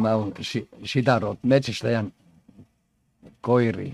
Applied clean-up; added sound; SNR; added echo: neural mask model RNNoise.